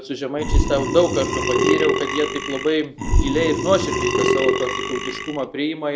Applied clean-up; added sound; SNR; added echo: none; Burping, eructation; -1 dB; none.